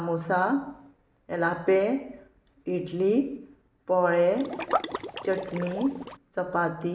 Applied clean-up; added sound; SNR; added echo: none; Liquid; 6 dB; none.